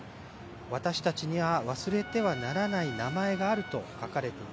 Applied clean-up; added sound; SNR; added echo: none; Trumpet; 14 dB; none.